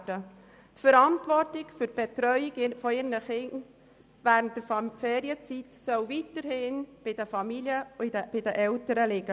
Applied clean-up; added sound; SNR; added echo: none; none; none; none.